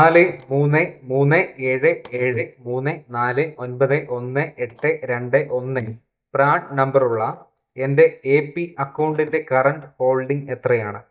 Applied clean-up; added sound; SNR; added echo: neural mask model DeepFilterNet 3.